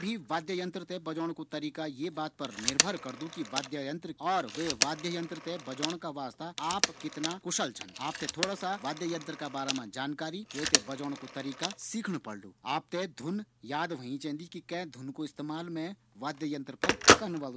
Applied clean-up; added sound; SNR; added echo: none; Telephone; -1 dB; none.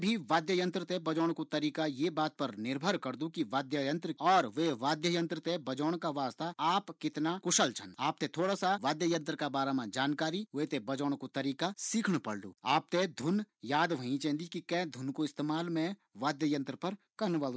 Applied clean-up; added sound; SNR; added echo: none; none; none; none.